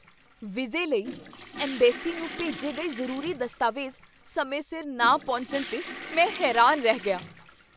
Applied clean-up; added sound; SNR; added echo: none; Toilet flush / Water; 13 dB; none.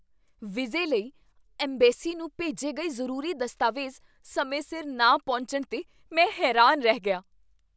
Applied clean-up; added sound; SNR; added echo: none; none; none; none.